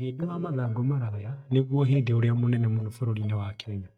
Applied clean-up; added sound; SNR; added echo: neural mask model DeepFilterNet 3.